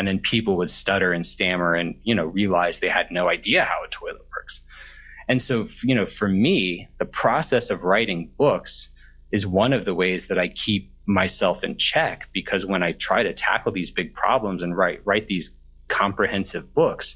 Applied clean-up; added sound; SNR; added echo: classical method log-MMSE.